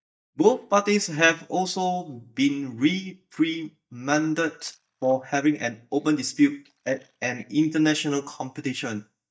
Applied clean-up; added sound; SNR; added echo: neural mask model DeepFilterNet 3.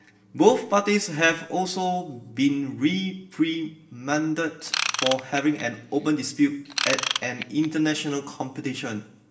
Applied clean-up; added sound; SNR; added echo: none; Ratchet, pawl / Tools; 5 dB; reverberation time 0.7 s.